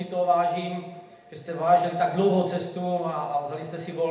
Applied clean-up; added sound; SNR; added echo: none; none; none; reverberation time 0.8 s.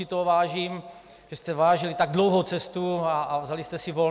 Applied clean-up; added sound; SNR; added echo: none; none; none; none.